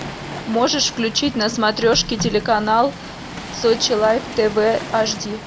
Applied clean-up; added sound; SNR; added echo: none; Waves, surf + Printer; 11 dB; none.